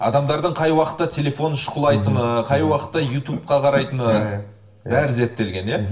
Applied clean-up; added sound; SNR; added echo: none; none; none; reverberation time 0.6 s.